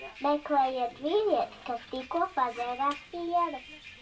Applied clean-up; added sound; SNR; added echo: none; Bus; 18 dB; reverberation time 0.2 s.